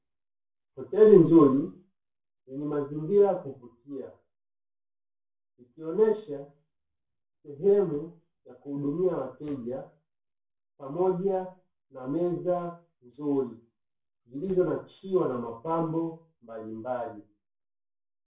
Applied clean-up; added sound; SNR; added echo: none; none; none; reverberation time 0.3 s.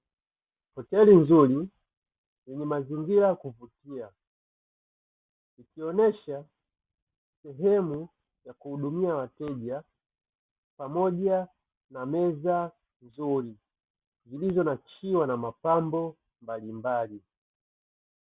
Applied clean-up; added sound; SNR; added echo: none; none; none; none.